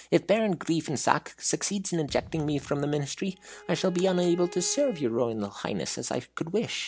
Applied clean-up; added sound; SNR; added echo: none; Bowed string instrument + Thump, thud; 19 dB; none.